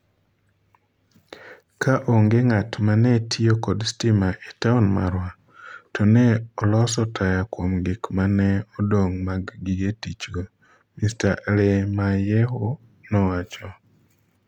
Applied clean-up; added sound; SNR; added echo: none; none; none; none.